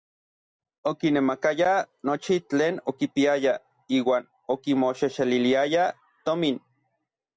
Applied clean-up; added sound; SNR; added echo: none; none; none; none.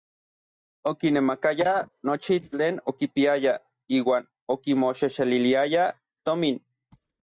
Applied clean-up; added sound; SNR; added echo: neural mask model DeepFilterNet 3.